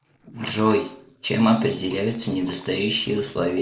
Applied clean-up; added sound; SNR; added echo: neural mask model Resemble Enhance denoiser.